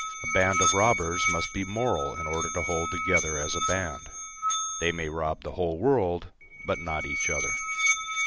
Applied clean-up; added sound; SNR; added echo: none; Musical instrument; 1 dB; none.